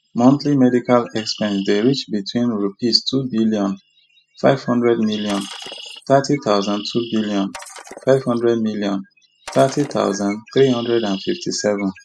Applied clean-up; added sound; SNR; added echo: classical method spectral subtraction.